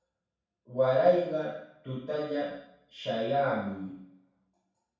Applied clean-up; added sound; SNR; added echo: none; none; none; reverberation time 0.7 s.